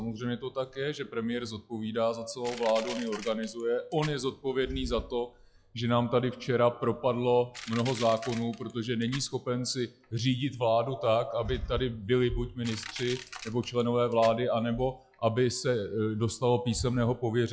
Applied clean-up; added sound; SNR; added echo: classical method log-MMSE.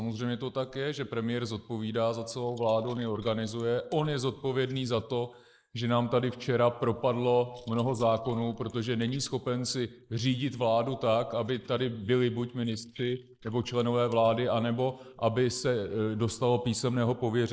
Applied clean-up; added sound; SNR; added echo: neural mask model Resemble Enhance denoiser.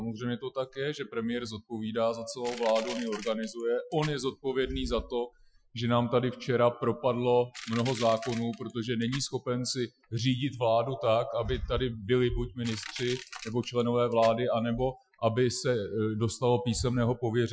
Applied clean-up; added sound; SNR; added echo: classical method Wiener filter.